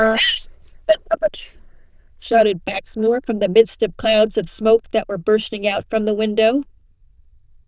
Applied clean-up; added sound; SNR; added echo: neural diffusion model UNIVERSE++.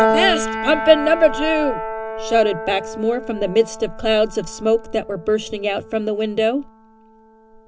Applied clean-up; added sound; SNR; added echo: none; Piano; 7 dB; none.